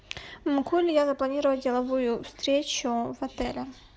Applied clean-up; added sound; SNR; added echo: none; none; none; none.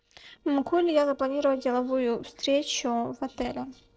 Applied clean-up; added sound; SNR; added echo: neural separator model SepFormer DNS4.